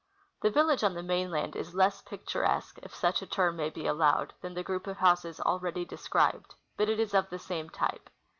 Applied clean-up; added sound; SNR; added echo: none; none; none; none.